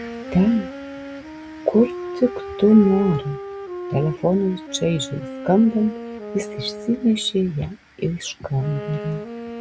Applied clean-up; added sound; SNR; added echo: none; Wind instrument, woodwind instrument; 11 dB; none.